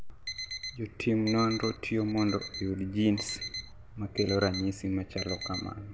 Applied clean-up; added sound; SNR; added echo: none; Alarm; 11 dB; none.